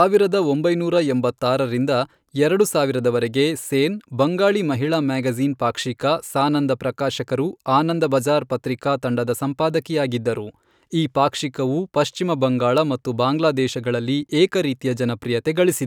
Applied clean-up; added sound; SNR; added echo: none; none; none; none.